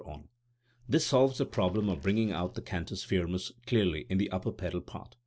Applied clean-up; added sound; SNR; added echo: neural separator model SepFormer DNS4.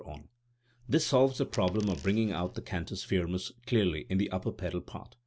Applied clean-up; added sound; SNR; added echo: none; Coin (dropping); 19 dB; none.